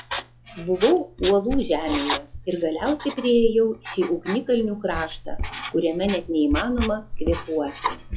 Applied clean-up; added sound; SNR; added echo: classical method log-MMSE.